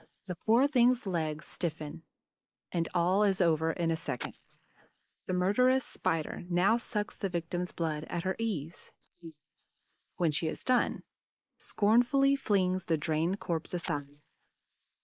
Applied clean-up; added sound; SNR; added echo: neural mask model Resemble Enhance denoiser.